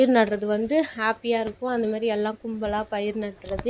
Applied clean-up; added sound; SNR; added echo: none; none; none; none.